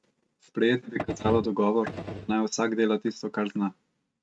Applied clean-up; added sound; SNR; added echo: neural mask model RNNoise.